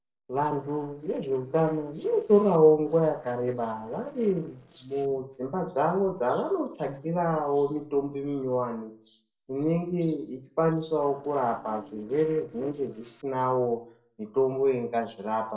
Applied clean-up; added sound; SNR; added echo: neural separator model SepFormer DNS4.